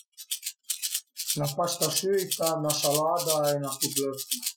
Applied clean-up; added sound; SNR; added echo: classical method Wiener filter.